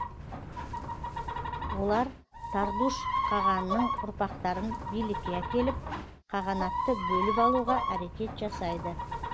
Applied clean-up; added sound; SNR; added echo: none; Chicken, rooster; 0 dB; none.